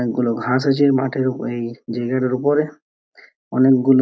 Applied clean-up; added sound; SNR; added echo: none; none; none; none.